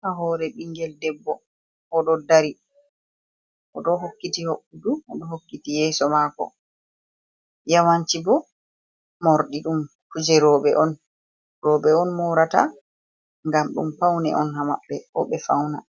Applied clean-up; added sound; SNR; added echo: none; none; none; none.